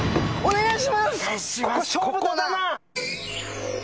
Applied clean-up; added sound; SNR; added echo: none; none; none; none.